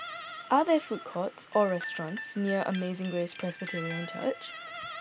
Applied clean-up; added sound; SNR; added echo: none; Guitar; 11 dB; none.